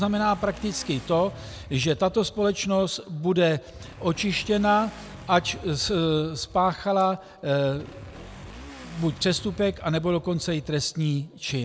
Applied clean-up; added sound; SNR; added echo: none; Motorcycle / Accelerating, revving, vroom; 18 dB; none.